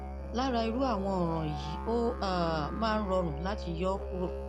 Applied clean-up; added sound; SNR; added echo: none; Musical instrument; 5 dB; none.